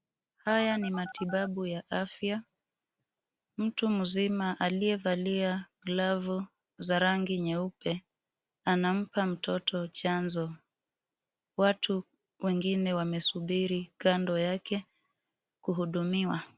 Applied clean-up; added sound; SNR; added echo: none; Telephone; 14 dB; none.